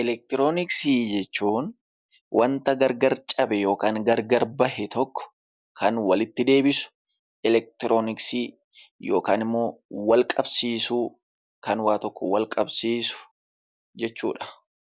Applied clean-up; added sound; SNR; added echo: none; none; none; none.